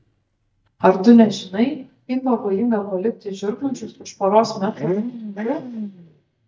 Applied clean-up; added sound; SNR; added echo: neural mask model DeepFilterNet 3.